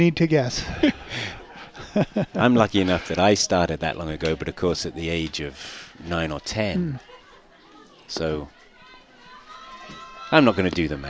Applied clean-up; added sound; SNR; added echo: none; none; none; none.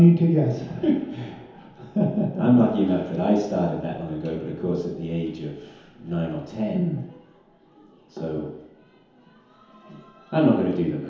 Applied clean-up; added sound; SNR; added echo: none; none; none; reverberation time 1.0 s.